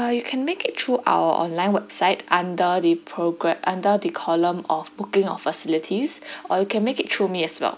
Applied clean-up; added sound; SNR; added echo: none; none; none; none.